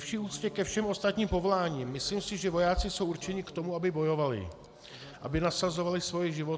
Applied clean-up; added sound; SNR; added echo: none; none; none; none.